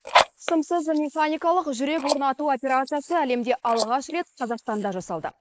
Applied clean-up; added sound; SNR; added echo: neural mask model Resemble Enhance denoiser.